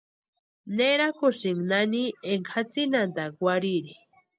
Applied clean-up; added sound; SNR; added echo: none; none; none; none.